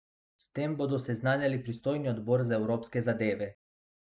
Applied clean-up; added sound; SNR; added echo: none; none; none; none.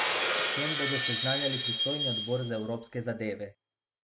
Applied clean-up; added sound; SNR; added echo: none; Shatter; -2 dB; none.